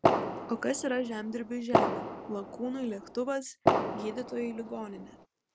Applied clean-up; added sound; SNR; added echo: none; Fireworks; -4 dB; none.